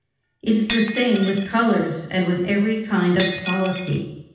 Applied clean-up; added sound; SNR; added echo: none; Shatter; 10 dB; reverberation time 0.9 s.